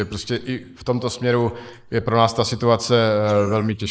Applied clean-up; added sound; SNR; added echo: neural mask model Resemble Enhance denoiser.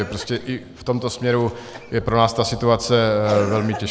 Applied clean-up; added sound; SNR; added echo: none; Cough; 15 dB; none.